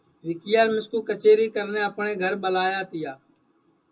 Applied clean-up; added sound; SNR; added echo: none; none; none; reverberation time 0.2 s.